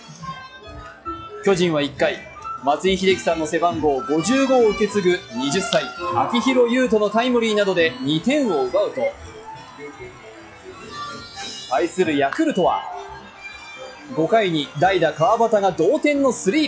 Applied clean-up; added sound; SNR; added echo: classical method log-MMSE.